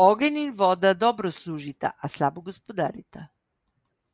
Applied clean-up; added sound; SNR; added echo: none; none; none; none.